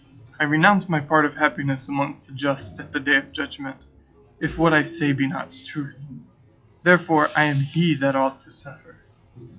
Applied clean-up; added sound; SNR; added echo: classical method log-MMSE.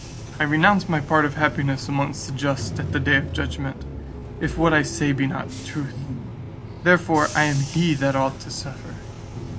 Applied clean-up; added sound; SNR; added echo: none; Bus / Engine; 9 dB; none.